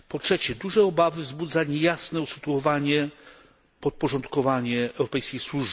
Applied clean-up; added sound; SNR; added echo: none; none; none; none.